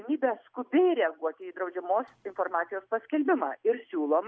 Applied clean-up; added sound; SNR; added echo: none; none; none; none.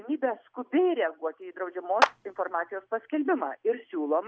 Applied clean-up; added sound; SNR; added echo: none; Clapping; 1 dB; none.